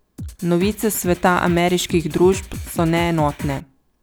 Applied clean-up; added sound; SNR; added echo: none; Drum kit; 13 dB; none.